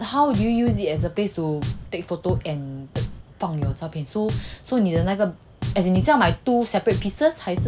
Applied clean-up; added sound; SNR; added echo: none; Drum; 7 dB; none.